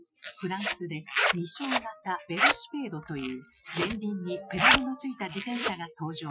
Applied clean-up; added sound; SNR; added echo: classical method Wiener filter.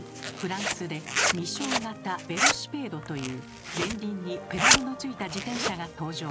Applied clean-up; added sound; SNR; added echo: none; Zipper (clothing); -4 dB; none.